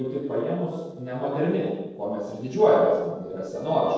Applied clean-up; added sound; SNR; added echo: neural separator model SepFormer DNS4.